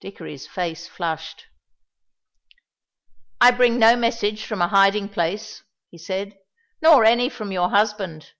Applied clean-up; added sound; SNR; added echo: none; none; none; none.